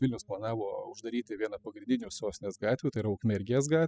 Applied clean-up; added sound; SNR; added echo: classical method spectral subtraction.